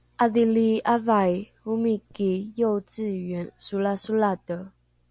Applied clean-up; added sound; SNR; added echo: none; none; none; none.